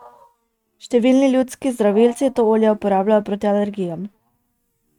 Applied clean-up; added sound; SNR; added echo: neural mask model RNNoise.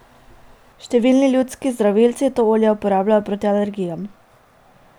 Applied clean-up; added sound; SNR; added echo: none; none; none; none.